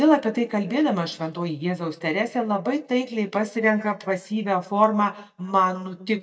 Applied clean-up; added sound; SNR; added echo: neural mask model DeepFilterNet 3.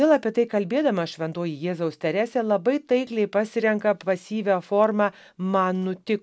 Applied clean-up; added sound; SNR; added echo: none; none; none; none.